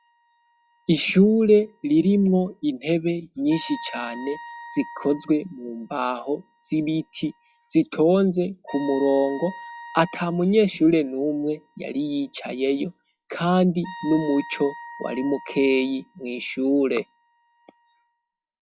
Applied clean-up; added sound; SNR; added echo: classical method log-MMSE.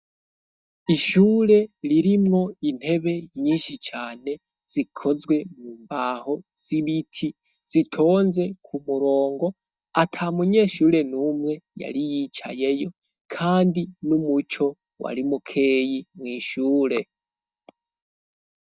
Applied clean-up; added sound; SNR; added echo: neural mask model DeepFilterNet 3.